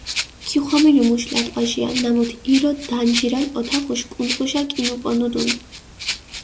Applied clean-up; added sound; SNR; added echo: none; Rattle (instrument); 9 dB; none.